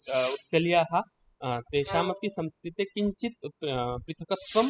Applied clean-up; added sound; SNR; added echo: classical method spectral subtraction.